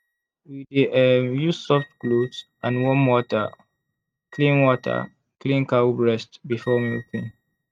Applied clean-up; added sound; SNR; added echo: neural mask model RNNoise.